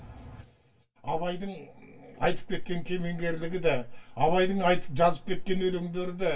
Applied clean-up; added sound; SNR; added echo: none; none; none; reverberation time 0.2 s.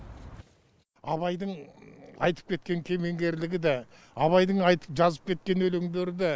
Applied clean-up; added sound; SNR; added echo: none; none; none; none.